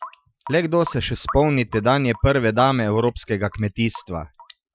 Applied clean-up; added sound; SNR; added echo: classical method Wiener filter.